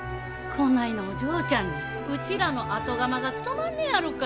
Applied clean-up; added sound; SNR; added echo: none; none; none; none.